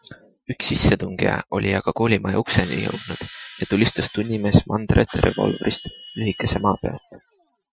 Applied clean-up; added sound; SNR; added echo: classical method Wiener filter.